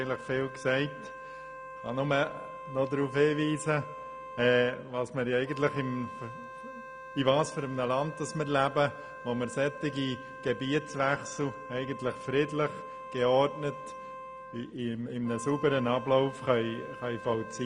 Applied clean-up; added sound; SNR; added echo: none; Wind instrument, woodwind instrument; 13 dB; none.